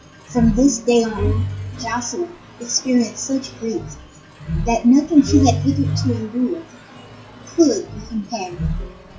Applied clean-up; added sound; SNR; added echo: classical method WPE with log-MMSE.